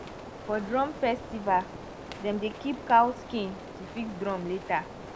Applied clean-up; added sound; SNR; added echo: none; Rain; 12 dB; none.